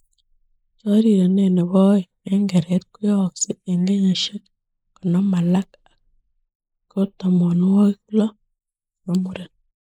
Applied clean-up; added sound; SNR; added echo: neural mask model Resemble Enhance denoiser.